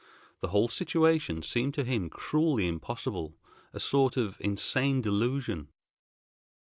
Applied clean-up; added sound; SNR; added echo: none; none; none; none.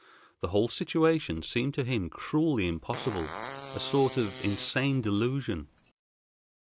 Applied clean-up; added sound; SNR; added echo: none; Fart; 14 dB; none.